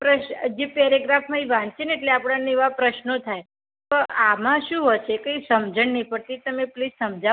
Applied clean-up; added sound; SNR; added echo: none; none; none; none.